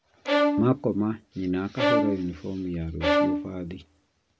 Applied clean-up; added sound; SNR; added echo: none; Bowed string instrument; -3 dB; none.